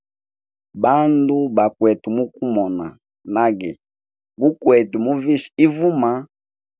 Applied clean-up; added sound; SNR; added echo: none; none; none; none.